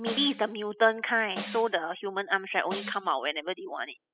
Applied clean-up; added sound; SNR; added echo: classical method spectral subtraction.